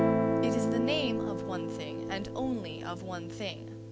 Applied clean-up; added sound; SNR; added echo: none; Guitar; -4 dB; none.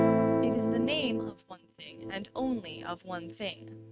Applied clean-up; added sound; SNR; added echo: neural mask model RNNoise.